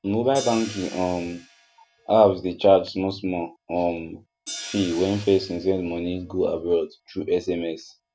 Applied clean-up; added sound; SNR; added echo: none; Hi-hat; 19 dB; none.